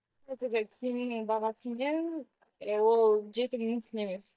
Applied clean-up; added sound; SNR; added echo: neural mask model DeepFilterNet 3.